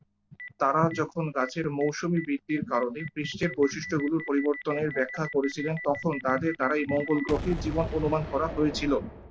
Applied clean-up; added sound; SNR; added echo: none; Boom; 12 dB; none.